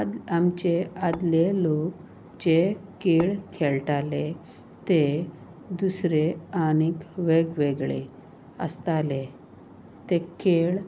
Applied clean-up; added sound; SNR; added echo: none; Tap / Hammer; 14 dB; none.